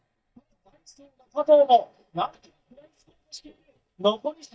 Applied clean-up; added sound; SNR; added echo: neural mask model DeepFilterNet 3.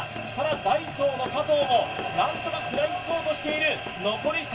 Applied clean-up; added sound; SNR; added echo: none; Run; 16 dB; reverberation time 0.2 s.